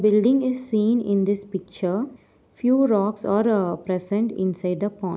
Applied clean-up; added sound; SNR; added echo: none; none; none; none.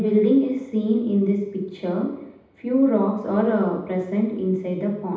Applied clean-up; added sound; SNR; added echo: none; none; none; reverberation time 0.9 s.